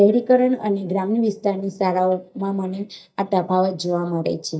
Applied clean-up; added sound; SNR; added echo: neural mask model DeepFilterNet 3.